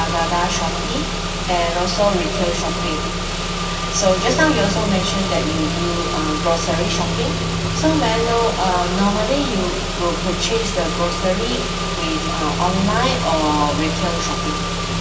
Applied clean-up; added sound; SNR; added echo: none; Engine / Car; 1 dB; reverberation time 2.4 s.